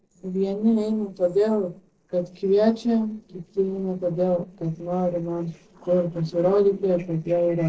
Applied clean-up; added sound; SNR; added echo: neural separator model SepFormer DNS4.